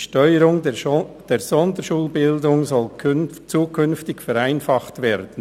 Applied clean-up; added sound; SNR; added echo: none; none; none; none.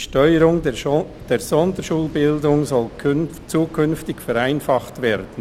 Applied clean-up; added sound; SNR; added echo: none; Waves, surf; 18 dB; none.